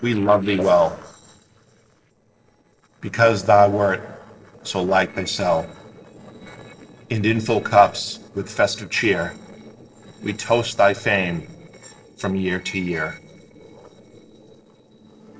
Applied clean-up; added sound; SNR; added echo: neural separator model SepFormer DNS4.